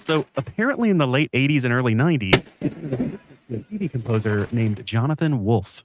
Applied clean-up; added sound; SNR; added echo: neural mask model RNNoise.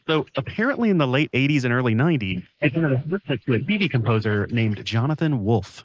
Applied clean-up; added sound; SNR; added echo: neural mask model Resemble Enhance denoiser.